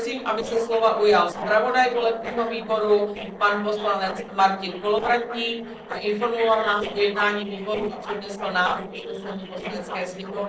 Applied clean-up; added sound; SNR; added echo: neural separator model SepFormer DNS4.